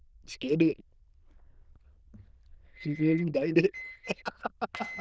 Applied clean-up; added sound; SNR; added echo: neural diffusion model UNIVERSE++.